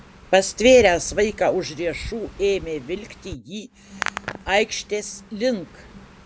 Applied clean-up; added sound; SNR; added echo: none; Hands; 15 dB; none.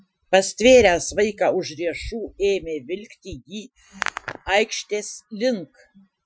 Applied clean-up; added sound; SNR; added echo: classical method Wiener filter.